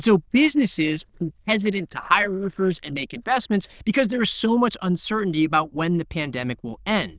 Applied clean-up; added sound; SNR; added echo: neural diffusion model UNIVERSE++.